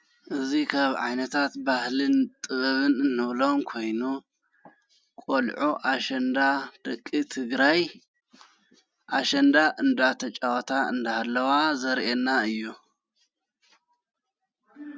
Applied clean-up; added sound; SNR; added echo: none; none; none; none.